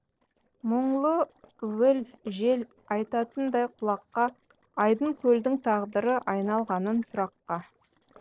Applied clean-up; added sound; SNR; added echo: neural separator model SepFormer DNS4.